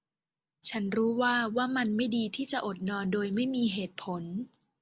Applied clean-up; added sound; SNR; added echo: none; none; none; none.